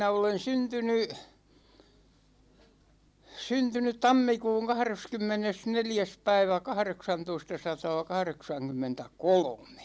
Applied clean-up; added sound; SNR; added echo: none; none; none; none.